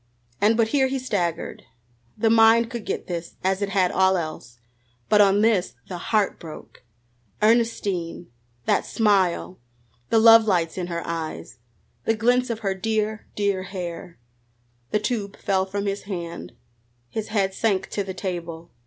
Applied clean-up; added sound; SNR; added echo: none; none; none; none.